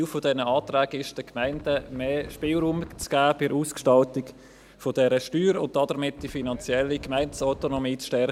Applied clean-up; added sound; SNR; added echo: none; Wind; 17 dB; none.